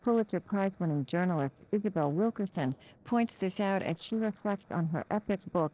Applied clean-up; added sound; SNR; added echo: neural separator model SepFormer DNS4.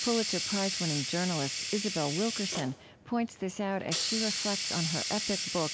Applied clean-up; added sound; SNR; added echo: none; Hiss; 2 dB; none.